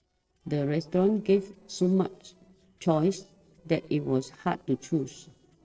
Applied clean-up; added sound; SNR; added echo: neural separator model SepFormer DNS4.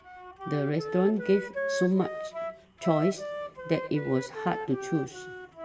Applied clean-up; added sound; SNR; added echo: none; Wind instrument, woodwind instrument; 7 dB; reverberation time 0.8 s.